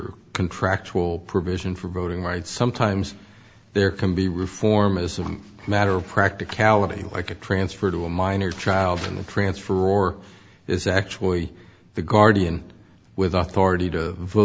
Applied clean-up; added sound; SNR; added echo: none; none; none; none.